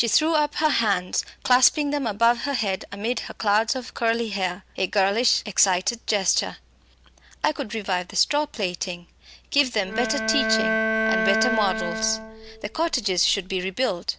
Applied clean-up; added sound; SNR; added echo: none; Bowed string instrument; 1 dB; none.